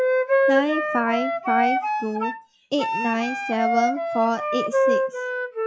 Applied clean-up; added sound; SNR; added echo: classical method log-MMSE.